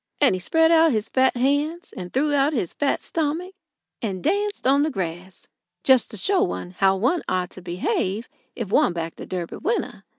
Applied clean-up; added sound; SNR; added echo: none; none; none; none.